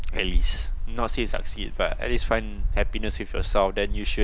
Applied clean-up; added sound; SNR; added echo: none; Wind; -4 dB; none.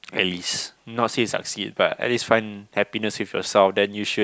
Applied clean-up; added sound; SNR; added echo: none; none; none; none.